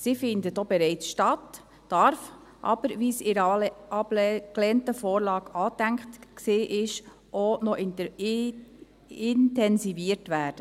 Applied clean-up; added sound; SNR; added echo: none; none; none; none.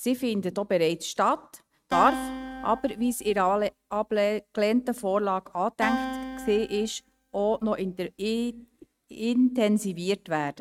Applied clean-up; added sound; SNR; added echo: neural mask model RNNoise.